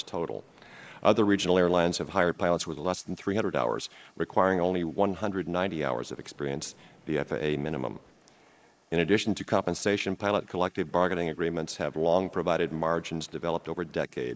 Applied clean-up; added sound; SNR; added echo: neural mask model Resemble Enhance denoiser.